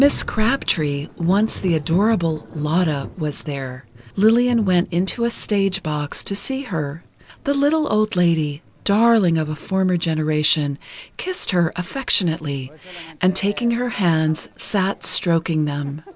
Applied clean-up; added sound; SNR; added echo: none; Thunder / Rain; 20 dB; none.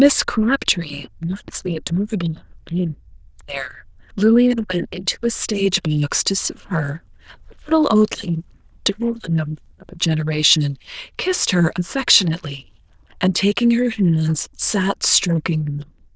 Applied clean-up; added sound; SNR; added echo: neural diffusion model UNIVERSE++.